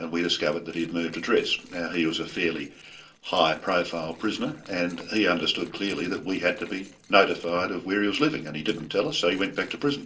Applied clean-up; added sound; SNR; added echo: neural separator model SepFormer DNS4.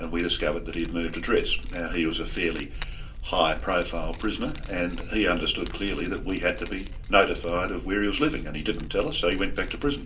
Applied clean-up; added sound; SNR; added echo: none; Keys jangling; 6 dB; reverberation time 0.2 s.